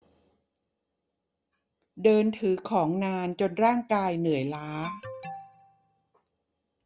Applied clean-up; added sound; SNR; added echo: none; Alarm; 13 dB; none.